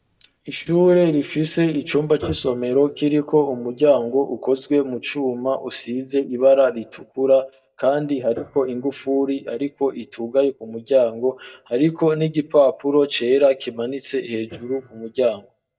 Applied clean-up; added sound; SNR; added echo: neural mask model DeepFilterNet 3.